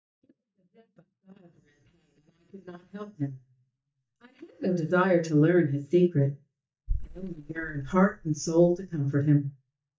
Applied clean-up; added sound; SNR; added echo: neural mask model DeepFilterNet 3.